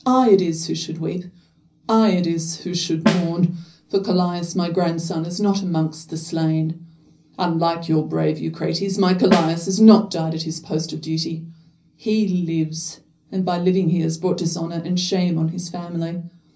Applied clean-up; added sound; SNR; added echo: none; Snare drum; 5 dB; reverberation time 0.5 s.